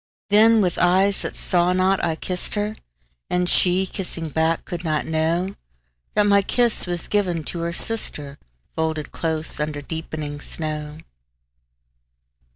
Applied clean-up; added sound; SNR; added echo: neural mask model DeepFilterNet 3.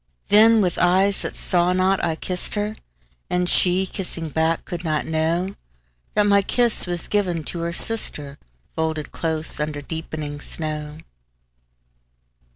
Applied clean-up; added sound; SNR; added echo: none; Tambourine; 19 dB; none.